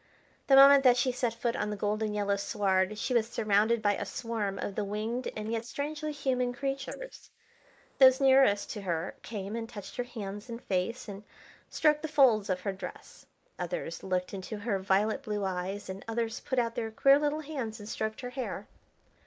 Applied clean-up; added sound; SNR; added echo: neural mask model Resemble Enhance denoiser.